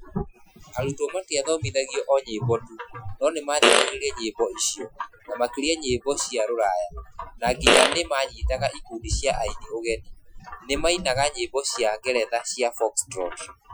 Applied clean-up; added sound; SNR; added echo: classical method Wiener filter.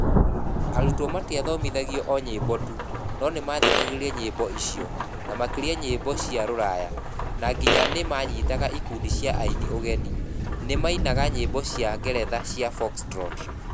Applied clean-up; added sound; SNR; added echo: none; Fart + Rain / Thunderstorm; -3 dB; none.